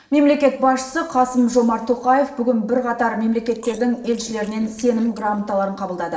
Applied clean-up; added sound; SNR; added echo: neural separator model SepFormer DNS4.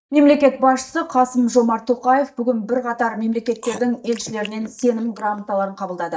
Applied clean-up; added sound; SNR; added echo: neural mask model DeepFilterNet 3.